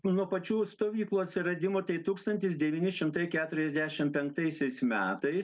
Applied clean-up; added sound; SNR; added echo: none; none; none; none.